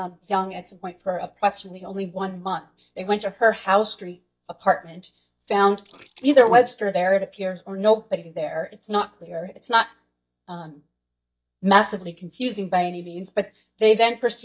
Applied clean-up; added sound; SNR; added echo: neural mask model DeepFilterNet 3.